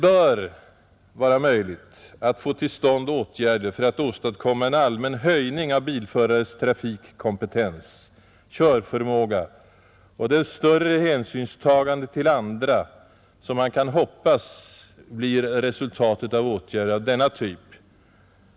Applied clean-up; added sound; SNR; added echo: none; none; none; none.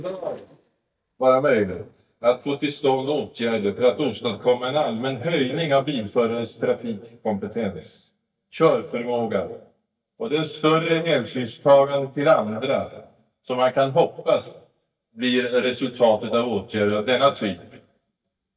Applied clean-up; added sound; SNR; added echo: neural mask model DeepFilterNet 3.